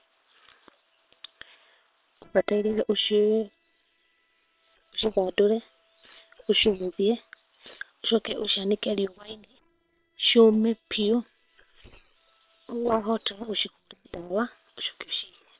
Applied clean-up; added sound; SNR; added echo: neural separator model SepFormer WHAM!.